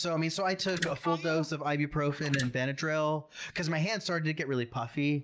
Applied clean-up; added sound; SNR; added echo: neural mask model Resemble Enhance denoiser.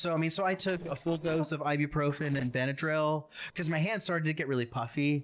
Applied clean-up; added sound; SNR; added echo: neural separator model SepFormer DNS4.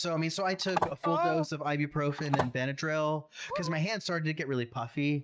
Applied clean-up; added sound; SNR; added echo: neural mask model RNNoise.